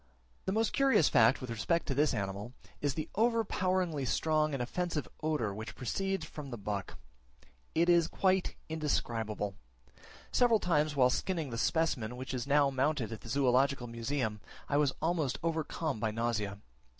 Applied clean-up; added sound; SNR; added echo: none; none; none; none.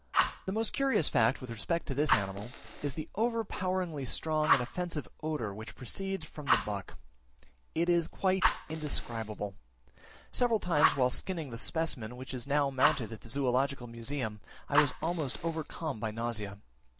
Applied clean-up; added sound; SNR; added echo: none; Fire; 5 dB; none.